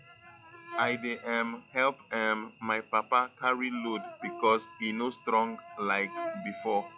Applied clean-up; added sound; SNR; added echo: classical method log-MMSE.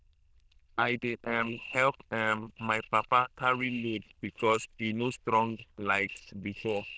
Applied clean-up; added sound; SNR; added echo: neural diffusion model UNIVERSE++.